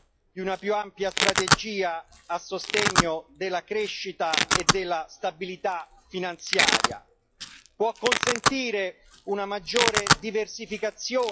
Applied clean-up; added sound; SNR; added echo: classical method log-MMSE.